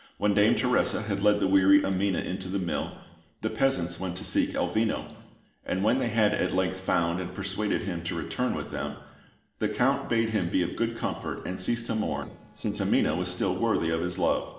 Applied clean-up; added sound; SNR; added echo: neural separator model SepFormer DNS4.